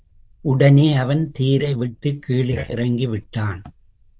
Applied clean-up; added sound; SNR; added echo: neural diffusion model UNIVERSE++.